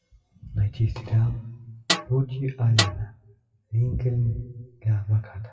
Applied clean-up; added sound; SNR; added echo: classical method WPE with log-MMSE.